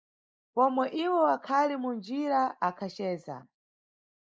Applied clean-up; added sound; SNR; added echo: neural mask model Resemble Enhance denoiser.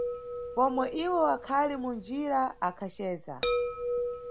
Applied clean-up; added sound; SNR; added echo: none; Chime; 5 dB; none.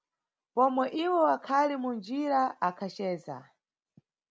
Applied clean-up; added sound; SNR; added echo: none; none; none; none.